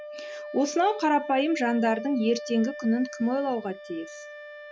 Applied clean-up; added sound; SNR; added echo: none; Wind instrument, woodwind instrument; 12 dB; none.